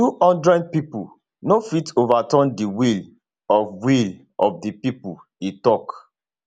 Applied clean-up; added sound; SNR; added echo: none; none; none; none.